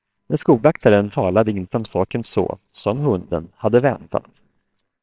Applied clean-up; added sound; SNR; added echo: neural separator model SepFormer WHAMR!.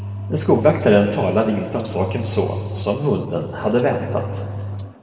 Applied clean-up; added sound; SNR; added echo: none; Engine; 10 dB; reverberation time 2.1 s.